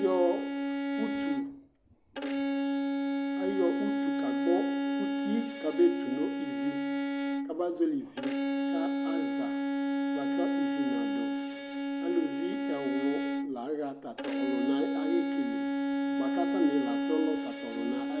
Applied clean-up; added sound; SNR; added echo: none; Bowed string instrument; -3 dB; none.